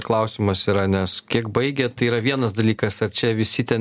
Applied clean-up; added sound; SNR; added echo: none; none; none; none.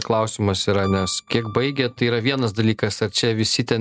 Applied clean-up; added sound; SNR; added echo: neural mask model RNNoise.